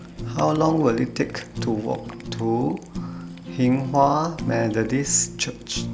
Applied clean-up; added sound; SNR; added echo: none; Fire; 10 dB; none.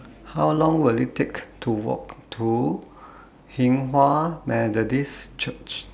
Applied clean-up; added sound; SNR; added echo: none; none; none; none.